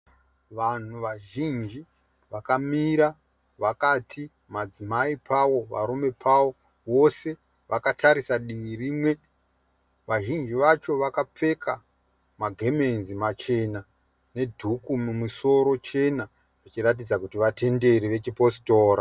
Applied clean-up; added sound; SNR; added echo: none; none; none; none.